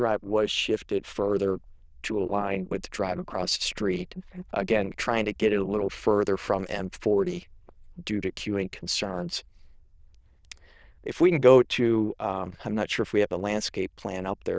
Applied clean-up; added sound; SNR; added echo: neural diffusion model UNIVERSE++.